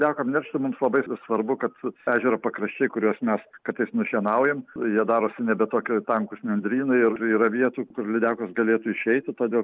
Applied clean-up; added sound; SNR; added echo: none; none; none; none.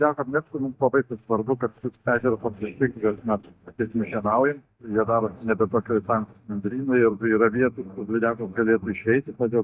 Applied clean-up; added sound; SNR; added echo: neural mask model DeepFilterNet 3.